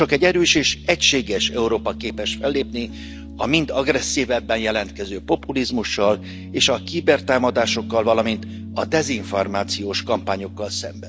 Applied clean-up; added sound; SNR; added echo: none; Piano; 13 dB; none.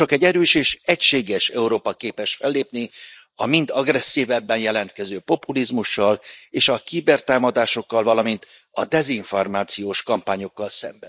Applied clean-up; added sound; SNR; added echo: neural mask model Resemble Enhance denoiser.